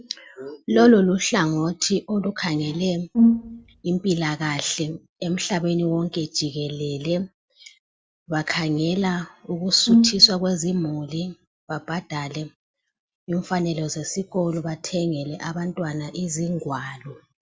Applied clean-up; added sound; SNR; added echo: none; Brass instrument; -4 dB; none.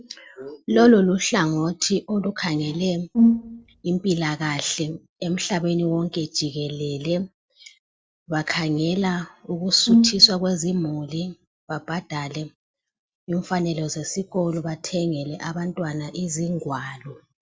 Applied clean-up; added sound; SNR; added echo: neural separator model SepFormer DNS4.